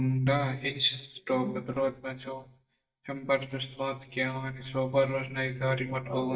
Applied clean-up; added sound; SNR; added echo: neural mask model DeepFilterNet 3.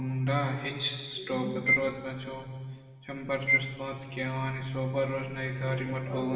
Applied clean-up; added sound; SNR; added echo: none; Bowed string instrument; -1 dB; reverberation time 1.5 s.